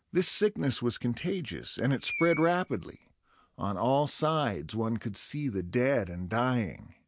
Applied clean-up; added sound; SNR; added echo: none; Screech; 14 dB; none.